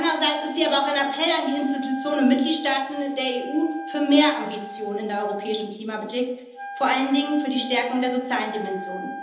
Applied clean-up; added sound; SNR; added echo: none; Wind instrument, woodwind instrument; 12 dB; reverberation time 0.9 s.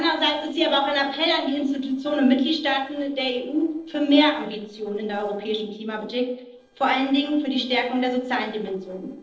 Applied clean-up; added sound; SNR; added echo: neural separator model SepFormer DNS4.